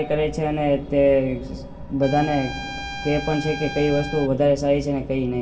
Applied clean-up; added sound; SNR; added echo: none; Trumpet; 12 dB; reverberation time 0.2 s.